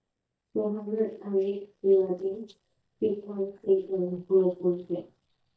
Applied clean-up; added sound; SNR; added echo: neural mask model DeepFilterNet 3.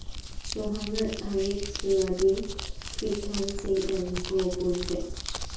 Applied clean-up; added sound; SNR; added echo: none; Crumpling, crinkling; 5 dB; reverberation time 0.6 s.